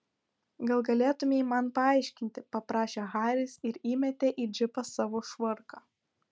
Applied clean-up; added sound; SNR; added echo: none; none; none; none.